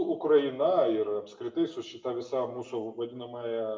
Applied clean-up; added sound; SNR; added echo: none; none; none; reverberation time 0.7 s.